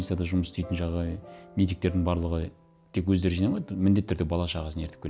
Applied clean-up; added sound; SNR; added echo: none; none; none; none.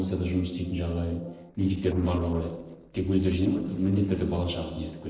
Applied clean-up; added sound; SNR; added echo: neural separator model SepFormer DNS4.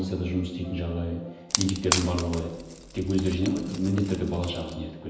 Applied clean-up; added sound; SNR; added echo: none; Wood; 6 dB; reverberation time 1.0 s.